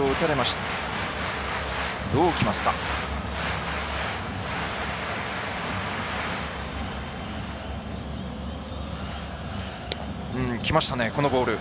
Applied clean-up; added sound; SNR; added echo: none; none; none; none.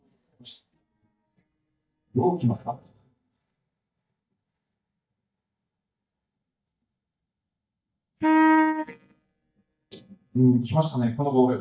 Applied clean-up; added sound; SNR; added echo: neural mask model DeepFilterNet 3.